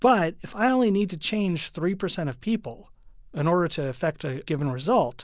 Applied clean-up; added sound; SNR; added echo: none; none; none; none.